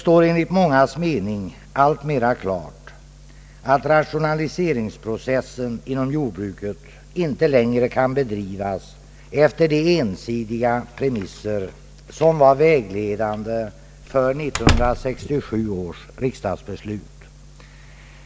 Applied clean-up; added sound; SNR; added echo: none; Slam; 2 dB; none.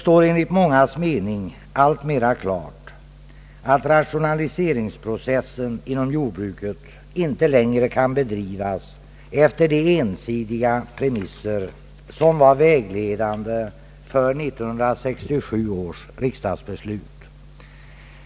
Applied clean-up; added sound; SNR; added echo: none; none; none; none.